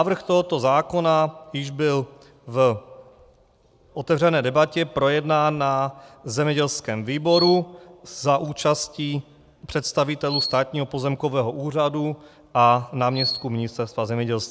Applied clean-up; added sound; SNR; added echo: none; Chirp, tweet; 10 dB; none.